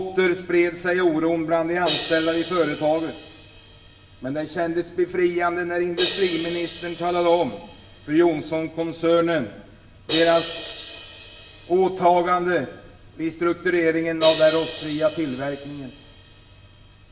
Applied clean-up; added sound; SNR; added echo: none; Crash cymbal; 10 dB; reverberation time 0.9 s.